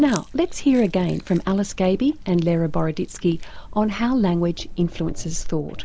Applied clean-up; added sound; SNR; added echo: none; Chewing, mastication; 10 dB; none.